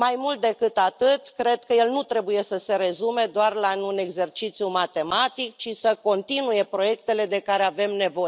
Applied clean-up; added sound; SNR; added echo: none; none; none; none.